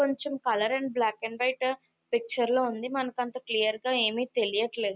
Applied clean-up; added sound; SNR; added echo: none; none; none; none.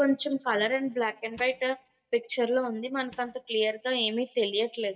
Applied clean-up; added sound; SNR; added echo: neural mask model DeepFilterNet 3.